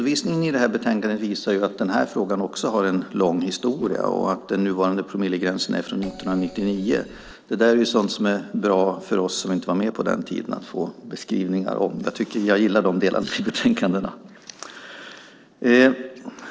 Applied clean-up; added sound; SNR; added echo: neural separator model SepFormer DNS4.